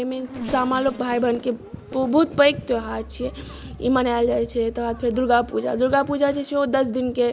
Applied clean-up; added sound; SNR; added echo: none; Race car, auto racing / Accelerating, revving, vroom + Engine; 18 dB; none.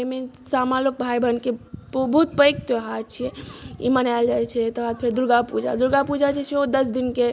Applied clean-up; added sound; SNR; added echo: none; none; none; none.